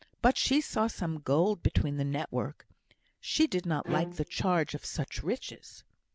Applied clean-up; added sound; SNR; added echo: none; Bowed string instrument; 9 dB; none.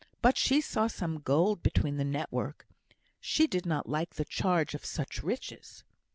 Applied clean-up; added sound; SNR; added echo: none; none; none; none.